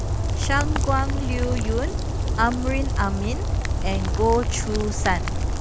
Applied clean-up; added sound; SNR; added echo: none; Rain; -3 dB; none.